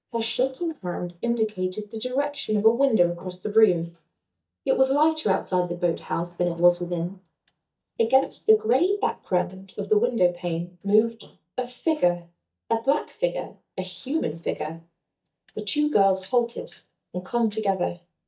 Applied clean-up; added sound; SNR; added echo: neural mask model DeepFilterNet 3.